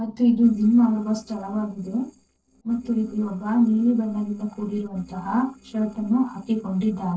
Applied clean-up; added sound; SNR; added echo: neural separator model SepFormer DNS4.